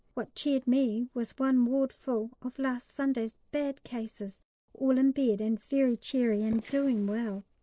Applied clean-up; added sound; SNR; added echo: neural separator model SepFormer DNS4.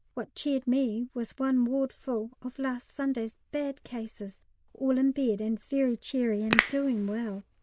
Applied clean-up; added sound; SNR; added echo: neural diffusion model UNIVERSE++.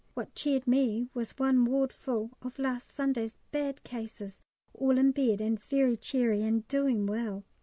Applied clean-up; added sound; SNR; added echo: none; none; none; none.